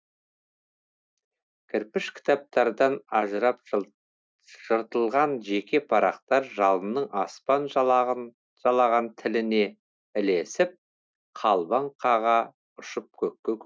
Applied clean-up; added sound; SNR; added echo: none; none; none; none.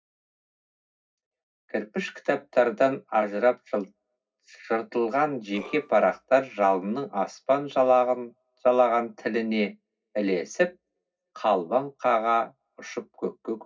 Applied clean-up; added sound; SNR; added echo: neural separator model SepFormer DNS4.